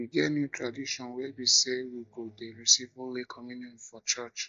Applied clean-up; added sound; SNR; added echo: neural mask model DeepFilterNet 3.